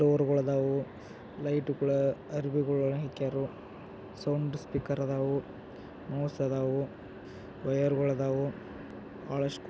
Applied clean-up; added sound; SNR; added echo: none; none; none; none.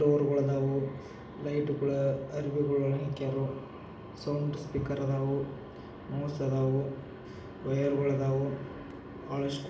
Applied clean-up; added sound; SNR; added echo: none; none; none; reverberation time 0.9 s.